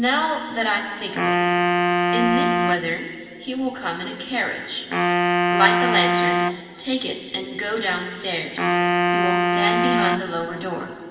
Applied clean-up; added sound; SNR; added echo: none; Wind instrument, woodwind instrument; -3 dB; reverberation time 2.6 s.